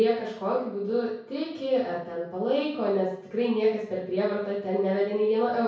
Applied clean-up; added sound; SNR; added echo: none; none; none; reverberation time 0.6 s.